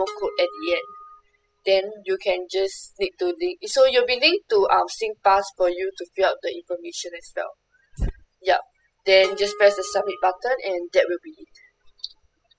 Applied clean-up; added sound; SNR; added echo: classical method spectral subtraction.